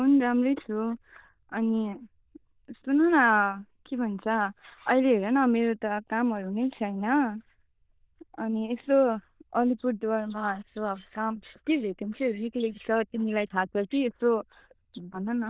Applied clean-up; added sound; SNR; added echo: neural diffusion model UNIVERSE++.